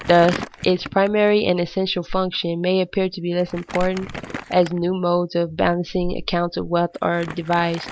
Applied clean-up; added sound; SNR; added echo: none; Crumpling, crinkling; 16 dB; none.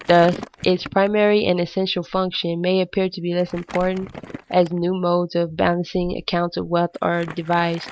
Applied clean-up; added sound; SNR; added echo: neural mask model RNNoise.